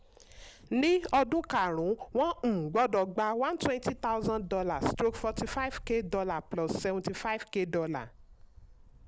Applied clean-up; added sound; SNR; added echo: none; Wind; 18 dB; none.